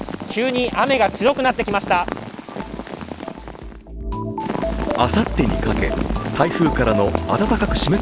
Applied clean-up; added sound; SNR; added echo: none; none; none; none.